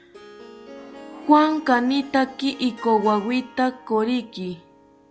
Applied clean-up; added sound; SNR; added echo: none; Harp; 20 dB; none.